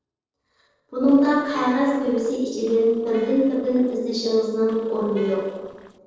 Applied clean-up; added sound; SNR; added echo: neural separator model SepFormer DNS4.